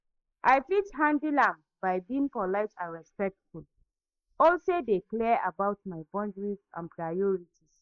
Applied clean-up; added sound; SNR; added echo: neural mask model Resemble Enhance denoiser.